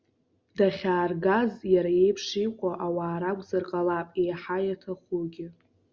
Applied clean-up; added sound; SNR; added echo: none; none; none; none.